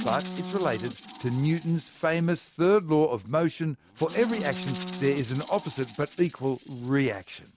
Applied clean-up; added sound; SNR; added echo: none; Rattle (instrument) + Livestock, farm animals, working animals; 13 dB; none.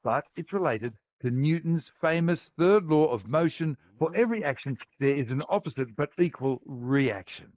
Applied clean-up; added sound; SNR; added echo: neural mask model Resemble Enhance denoiser.